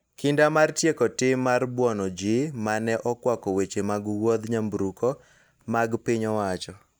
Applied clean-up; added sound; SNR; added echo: none; none; none; none.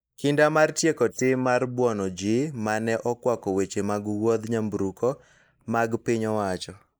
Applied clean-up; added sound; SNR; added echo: neural mask model Resemble Enhance denoiser.